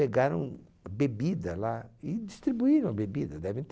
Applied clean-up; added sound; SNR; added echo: none; none; none; none.